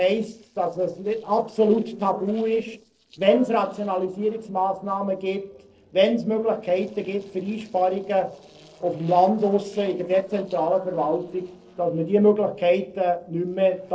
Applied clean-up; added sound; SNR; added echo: neural separator model SepFormer DNS4.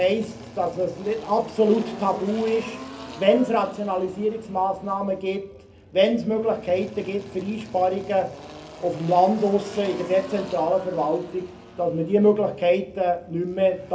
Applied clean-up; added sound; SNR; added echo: none; Engine; 17 dB; reverberation time 0.3 s.